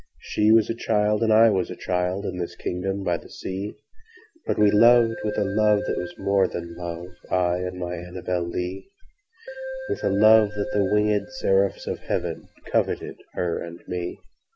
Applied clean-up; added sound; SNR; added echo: none; Keyboard (musical); 12 dB; none.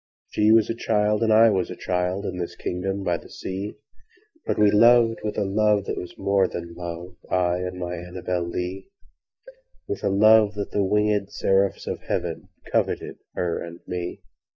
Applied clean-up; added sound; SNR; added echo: neural mask model DeepFilterNet 3.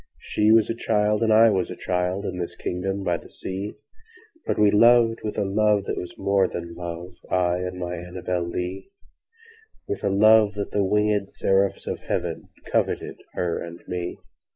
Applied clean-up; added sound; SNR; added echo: neural mask model Resemble Enhance denoiser.